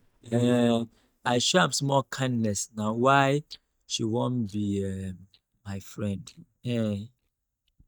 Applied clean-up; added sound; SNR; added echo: neural mask model DeepFilterNet 3.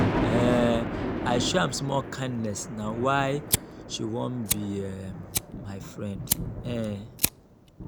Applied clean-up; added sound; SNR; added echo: none; Fire + Thunder; 1 dB; none.